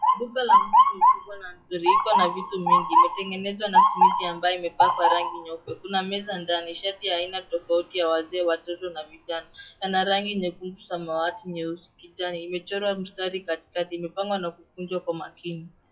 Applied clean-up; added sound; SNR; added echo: classical method WPE with log-MMSE.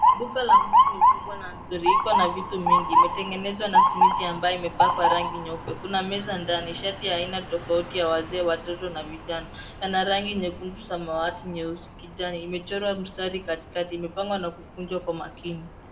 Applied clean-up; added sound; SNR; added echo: none; Motor vehicle (road) / Siren; -3 dB; reverberation time 0.4 s.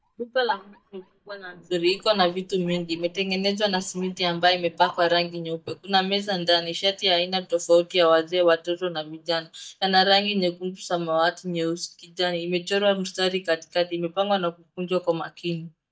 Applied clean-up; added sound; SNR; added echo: neural mask model DeepFilterNet 3.